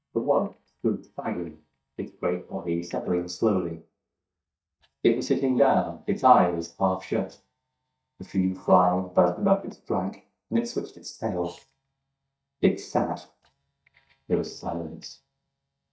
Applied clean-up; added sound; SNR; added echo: neural mask model DeepFilterNet 3.